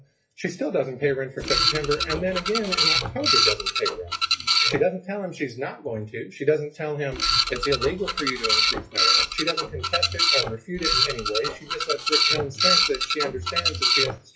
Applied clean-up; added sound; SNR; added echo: classical method WPE with log-MMSE.